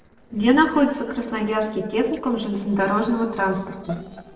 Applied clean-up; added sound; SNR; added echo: neural separator model SepFormer DNS4.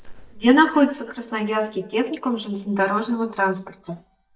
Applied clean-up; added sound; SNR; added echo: neural mask model DeepFilterNet 3.